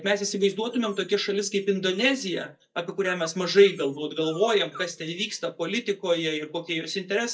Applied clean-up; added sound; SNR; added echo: neural mask model DeepFilterNet 3.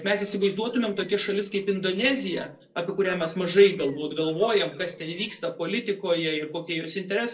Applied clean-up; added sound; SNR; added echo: neural separator model SepFormer DNS4.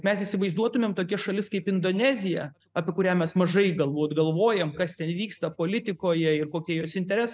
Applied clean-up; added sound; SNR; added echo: none; none; none; none.